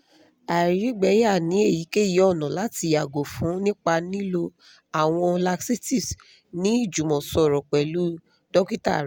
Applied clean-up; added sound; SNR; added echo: none; none; none; none.